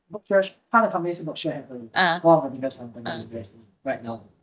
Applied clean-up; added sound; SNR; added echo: neural mask model DeepFilterNet 3.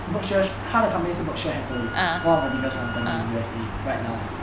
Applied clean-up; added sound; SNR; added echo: none; Wind instrument, woodwind instrument; 12 dB; none.